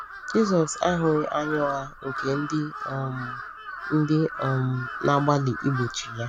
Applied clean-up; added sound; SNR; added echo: none; Crow; 9 dB; none.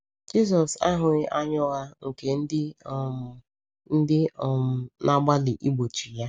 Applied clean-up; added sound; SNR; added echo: none; none; none; none.